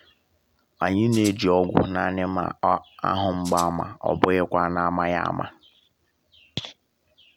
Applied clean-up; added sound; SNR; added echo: none; Rattle (instrument); 14 dB; none.